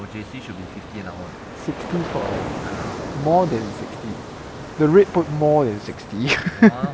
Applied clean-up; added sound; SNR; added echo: none; Ocean; 11 dB; none.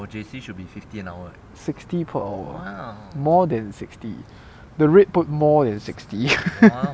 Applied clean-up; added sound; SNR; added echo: none; none; none; none.